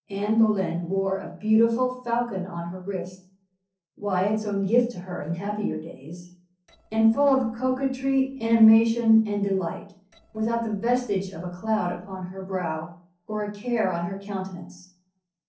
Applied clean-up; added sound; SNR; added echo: neural separator model SepFormer DNS4.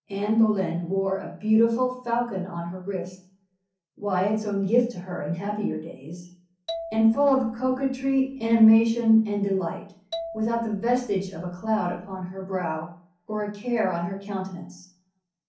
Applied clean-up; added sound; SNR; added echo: none; Marimba, xylophone; 15 dB; reverberation time 0.6 s.